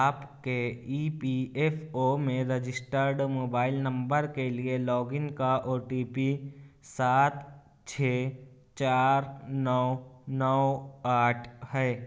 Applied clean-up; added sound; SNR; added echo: none; none; none; none.